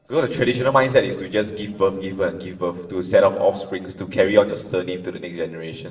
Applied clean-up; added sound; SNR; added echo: neural separator model SepFormer DNS4.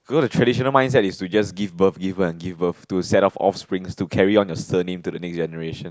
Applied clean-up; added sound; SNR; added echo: none; none; none; none.